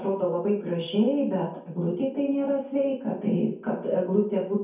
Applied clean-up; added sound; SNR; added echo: none; none; none; reverberation time 0.6 s.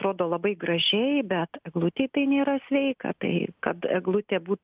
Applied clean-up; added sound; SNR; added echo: none; none; none; none.